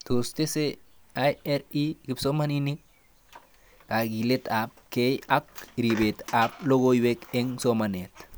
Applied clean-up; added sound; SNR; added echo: none; none; none; none.